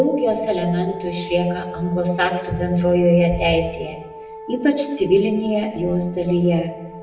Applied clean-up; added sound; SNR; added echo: none; Wind instrument, woodwind instrument; 15 dB; reverberation time 0.8 s.